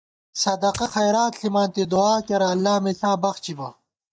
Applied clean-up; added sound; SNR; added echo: neural mask model DeepFilterNet 3.